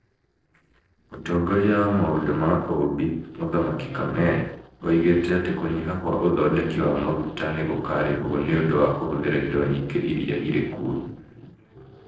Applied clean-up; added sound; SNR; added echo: neural separator model SepFormer DNS4.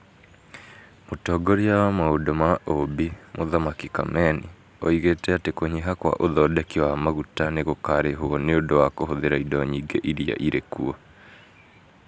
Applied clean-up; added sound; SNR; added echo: none; none; none; none.